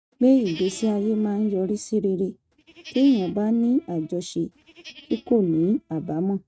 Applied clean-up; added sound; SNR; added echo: neural mask model RNNoise.